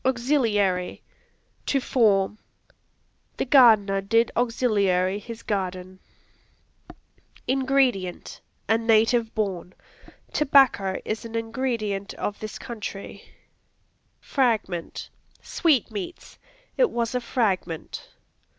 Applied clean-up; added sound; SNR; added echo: none; none; none; none.